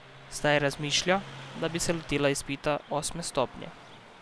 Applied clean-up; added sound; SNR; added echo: none; Car passing by; 17 dB; none.